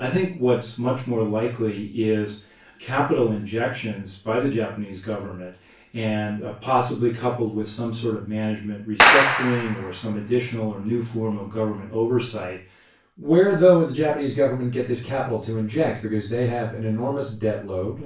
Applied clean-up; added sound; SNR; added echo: none; Clapping; -4 dB; reverberation time 0.3 s.